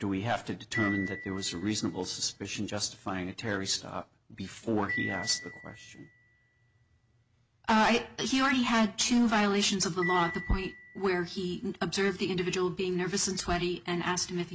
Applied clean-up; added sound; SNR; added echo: none; Marimba, xylophone; 13 dB; none.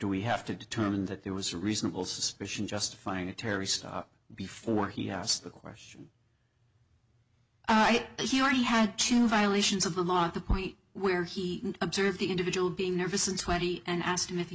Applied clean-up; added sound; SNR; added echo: none; none; none; none.